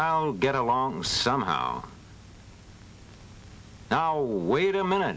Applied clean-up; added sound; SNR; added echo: none; none; none; none.